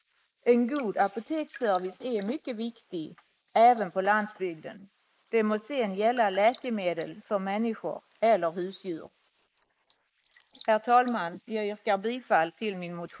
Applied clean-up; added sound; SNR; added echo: neural mask model Resemble Enhance denoiser.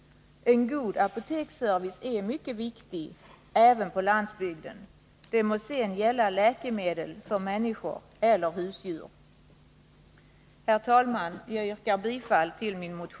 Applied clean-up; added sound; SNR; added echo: none; none; none; none.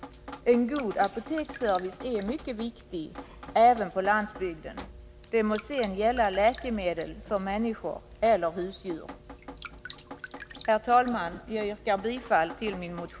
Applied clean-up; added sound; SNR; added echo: none; Drip + Drip; 16 dB; none.